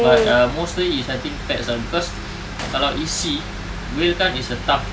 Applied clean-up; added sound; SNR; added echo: none; Gunshot, gunfire; 19 dB; none.